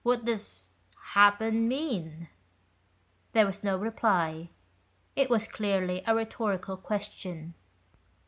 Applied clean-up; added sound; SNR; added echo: none; none; none; none.